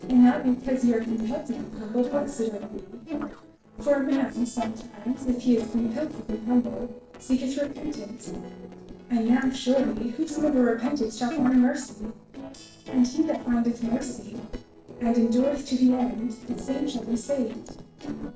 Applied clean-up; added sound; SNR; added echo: neural separator model SepFormer DNS4.